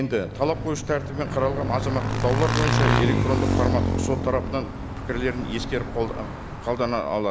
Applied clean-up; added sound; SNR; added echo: none; Motorcycle / Engine; -1 dB; none.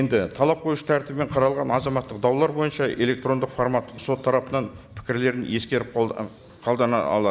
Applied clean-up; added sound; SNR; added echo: none; none; none; none.